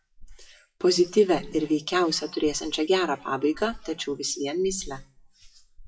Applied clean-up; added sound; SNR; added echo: classical method WPE with log-MMSE.